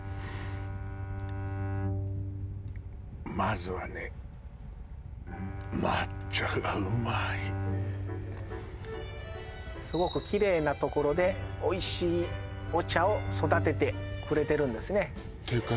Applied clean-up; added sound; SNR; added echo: none; Wind / Boat, Water vehicle + Bowed string instrument; 4 dB; none.